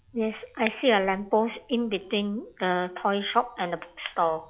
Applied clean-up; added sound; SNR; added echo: classical method log-MMSE.